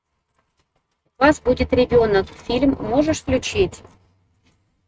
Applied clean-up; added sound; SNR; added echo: neural mask model RNNoise.